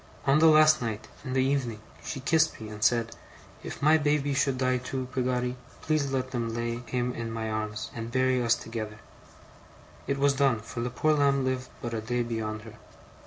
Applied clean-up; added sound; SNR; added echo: none; none; none; none.